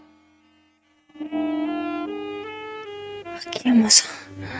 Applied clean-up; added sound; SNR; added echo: neural mask model RNNoise.